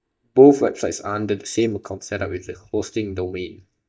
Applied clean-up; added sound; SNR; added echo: neural mask model DeepFilterNet 3.